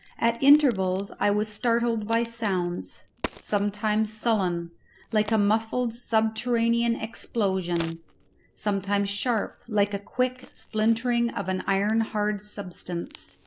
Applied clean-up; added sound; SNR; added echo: none; Crack; 20 dB; none.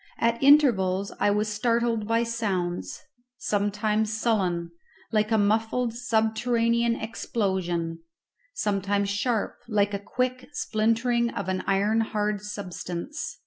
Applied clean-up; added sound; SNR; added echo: none; none; none; none.